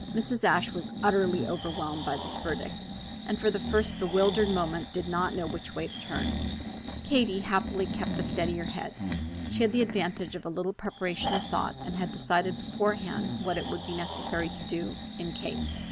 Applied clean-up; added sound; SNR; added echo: none; Breathing; 4 dB; none.